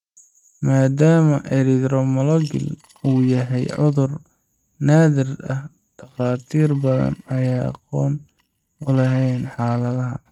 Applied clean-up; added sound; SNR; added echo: neural mask model RNNoise.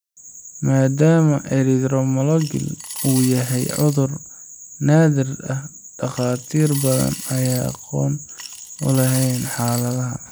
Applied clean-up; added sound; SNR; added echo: none; Coin (dropping) / Glass; 12 dB; none.